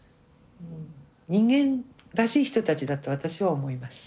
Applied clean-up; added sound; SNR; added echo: none; none; none; none.